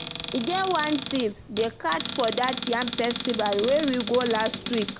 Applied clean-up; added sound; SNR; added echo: none; Cupboard open or close; 7 dB; none.